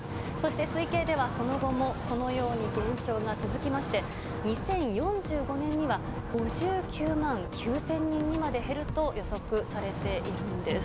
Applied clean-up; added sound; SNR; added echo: none; Wind; 4 dB; none.